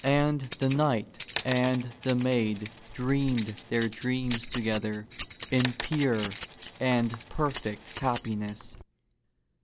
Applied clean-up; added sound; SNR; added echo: none; Keys jangling + Coin (dropping); 12 dB; none.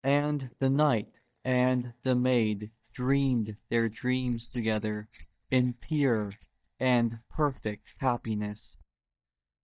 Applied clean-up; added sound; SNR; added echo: neural mask model DeepFilterNet 3.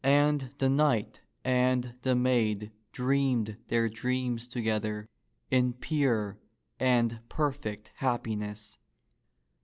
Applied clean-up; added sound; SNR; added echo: none; none; none; none.